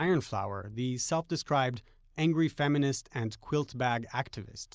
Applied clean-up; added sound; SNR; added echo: none; none; none; none.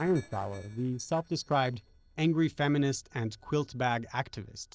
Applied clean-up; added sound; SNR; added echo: neural separator model SepFormer DNS4.